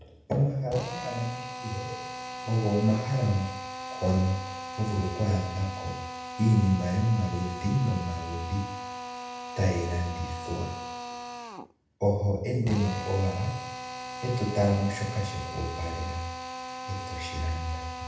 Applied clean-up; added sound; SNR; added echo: none; Drill; 9 dB; reverberation time 0.8 s.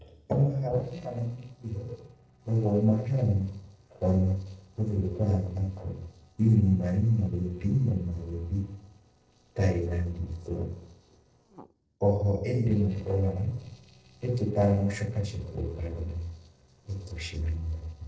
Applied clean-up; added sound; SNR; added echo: neural separator model SepFormer DNS4.